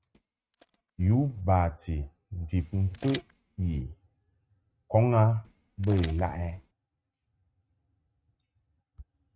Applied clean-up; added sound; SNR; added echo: neural mask model RNNoise.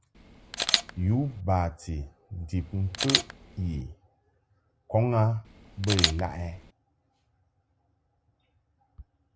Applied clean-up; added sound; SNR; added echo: none; Camera; 1 dB; none.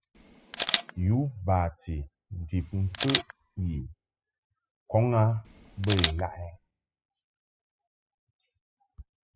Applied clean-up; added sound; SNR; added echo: classical method spectral subtraction.